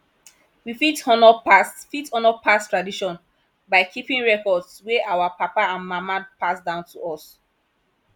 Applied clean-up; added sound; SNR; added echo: none; none; none; none.